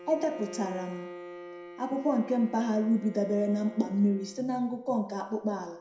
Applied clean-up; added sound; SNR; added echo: none; Bowed string instrument; 16 dB; reverberation time 0.6 s.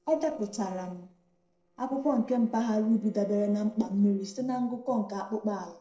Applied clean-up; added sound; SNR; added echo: neural separator model SepFormer DNS4.